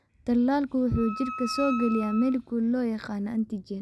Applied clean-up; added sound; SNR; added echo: none; Wind instrument, woodwind instrument; 11 dB; none.